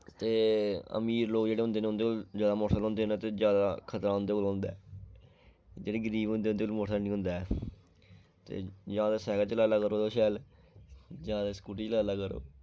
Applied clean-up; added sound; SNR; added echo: none; none; none; none.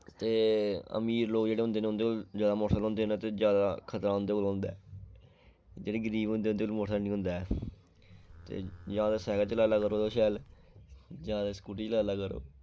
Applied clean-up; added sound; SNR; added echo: none; Livestock, farm animals, working animals; 19 dB; none.